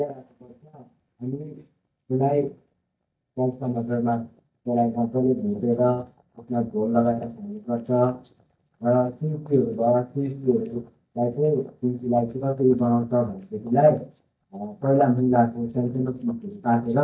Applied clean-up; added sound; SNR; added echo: neural mask model DeepFilterNet 3.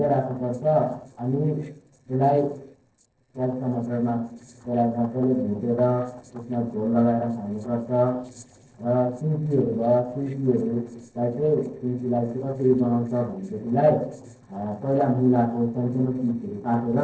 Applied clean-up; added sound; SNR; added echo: neural separator model SepFormer DNS4.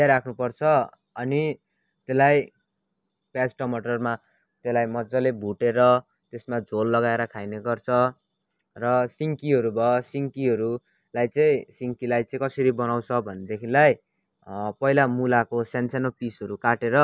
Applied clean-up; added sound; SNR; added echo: none; none; none; none.